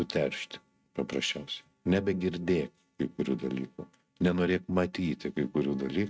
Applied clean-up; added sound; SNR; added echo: neural mask model RNNoise.